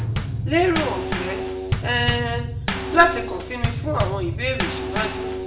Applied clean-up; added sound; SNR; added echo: none; Bass drum / Snare drum / Drum kit; 2 dB; reverberation time 0.5 s.